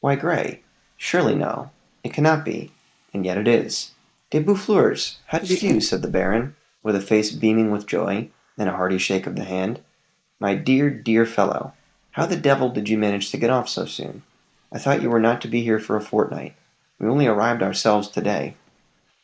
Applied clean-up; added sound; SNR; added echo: neural mask model Resemble Enhance denoiser.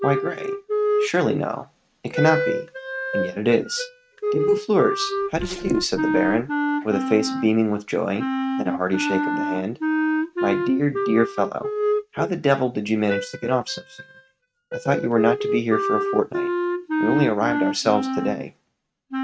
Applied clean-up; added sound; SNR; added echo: neural mask model RNNoise.